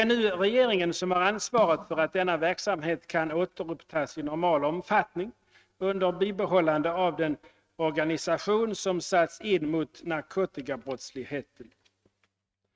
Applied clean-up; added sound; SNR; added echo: neural mask model RNNoise.